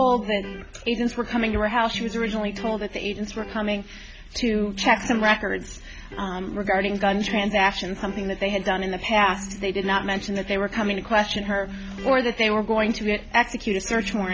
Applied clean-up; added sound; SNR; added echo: none; Electric guitar; 14 dB; none.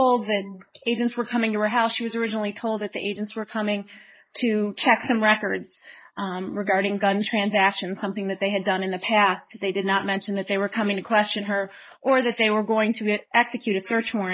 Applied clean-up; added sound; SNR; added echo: neural mask model Resemble Enhance denoiser.